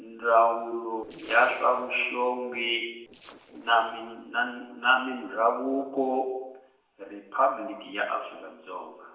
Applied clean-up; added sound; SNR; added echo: neural separator model SepFormer DNS4.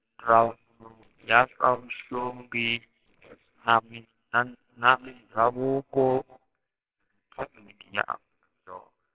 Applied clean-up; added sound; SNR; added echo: neural separator model SepFormer WHAMR!.